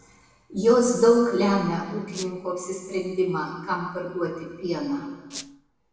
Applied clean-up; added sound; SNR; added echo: none; Squeak; 15 dB; reverberation time 1.2 s.